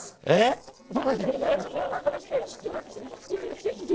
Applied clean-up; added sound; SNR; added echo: neural separator model SepFormer DNS4.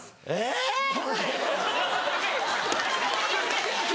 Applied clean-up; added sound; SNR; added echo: none; none; none; none.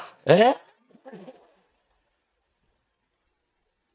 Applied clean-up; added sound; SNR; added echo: neural mask model DeepFilterNet 3.